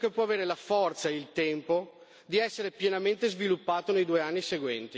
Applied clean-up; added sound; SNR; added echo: none; none; none; none.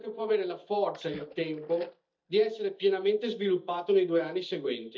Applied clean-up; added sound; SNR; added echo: neural mask model DeepFilterNet 3.